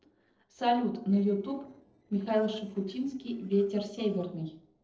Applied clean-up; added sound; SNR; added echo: neural separator model SepFormer DNS4.